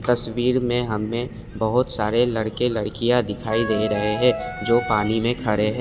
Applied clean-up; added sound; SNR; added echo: none; Wind instrument, woodwind instrument; 7 dB; none.